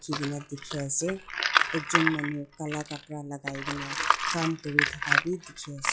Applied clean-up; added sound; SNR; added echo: classical method log-MMSE.